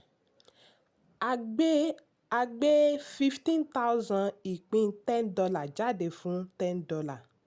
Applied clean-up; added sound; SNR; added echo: none; none; none; none.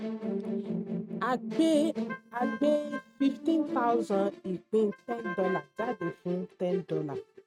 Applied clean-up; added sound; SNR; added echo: neural mask model RNNoise.